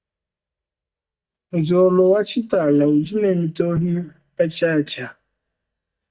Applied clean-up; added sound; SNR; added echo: neural mask model DeepFilterNet 3.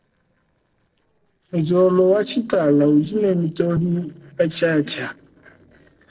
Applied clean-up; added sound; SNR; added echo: neural separator model SepFormer DNS4.